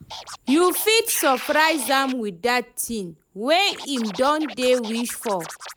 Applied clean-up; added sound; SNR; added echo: none; Scratching (performance technique); 15 dB; none.